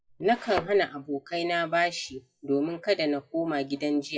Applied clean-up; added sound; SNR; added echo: classical method WPE with log-MMSE.